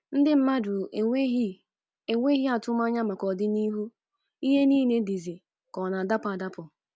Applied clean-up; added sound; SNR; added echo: none; none; none; none.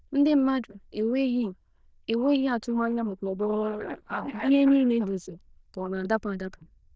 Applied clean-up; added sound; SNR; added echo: neural diffusion model UNIVERSE++.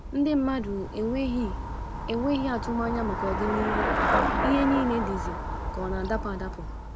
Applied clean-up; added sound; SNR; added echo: none; Traffic noise, roadway noise / Bicycle; 1 dB; none.